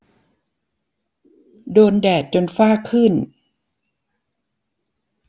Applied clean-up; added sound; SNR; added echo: none; none; none; none.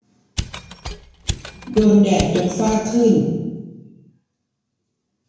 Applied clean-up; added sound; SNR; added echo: none; Mechanisms; 10 dB; reverberation time 1.0 s.